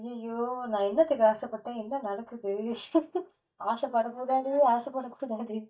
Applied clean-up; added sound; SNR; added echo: neural mask model DeepFilterNet 3.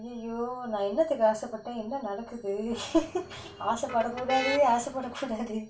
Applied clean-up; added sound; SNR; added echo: none; Motor vehicle (road); 10 dB; reverberation time 0.2 s.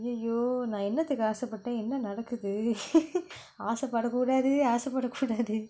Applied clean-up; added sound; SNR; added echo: none; none; none; none.